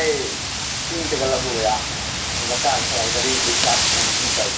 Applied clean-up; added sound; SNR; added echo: none; Wind; -4 dB; reverberation time 0.3 s.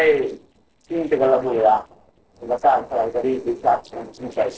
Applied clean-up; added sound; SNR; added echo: neural separator model SepFormer DNS4.